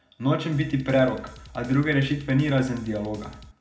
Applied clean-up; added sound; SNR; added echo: none; Drum kit; 20 dB; reverberation time 0.4 s.